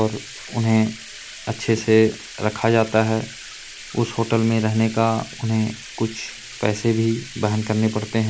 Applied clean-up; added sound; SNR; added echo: none; Bathtub (filling or washing); 16 dB; none.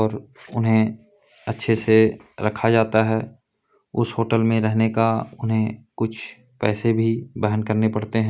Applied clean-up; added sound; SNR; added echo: none; none; none; none.